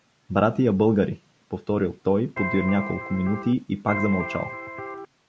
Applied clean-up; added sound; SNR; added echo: none; Electric guitar; 8 dB; none.